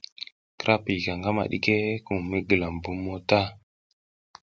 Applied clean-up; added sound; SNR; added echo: none; none; none; none.